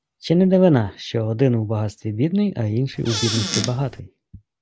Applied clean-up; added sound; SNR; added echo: none; Squeak / Cupboard open or close; 6 dB; none.